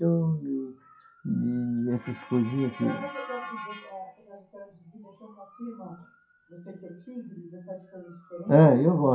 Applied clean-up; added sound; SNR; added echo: classical method WPE with log-MMSE.